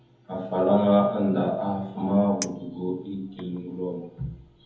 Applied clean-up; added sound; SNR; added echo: none; Chink, clink; 19 dB; reverberation time 1.1 s.